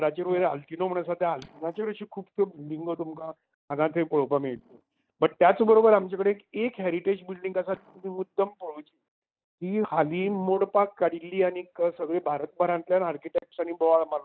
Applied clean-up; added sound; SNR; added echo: neural mask model DeepFilterNet 3.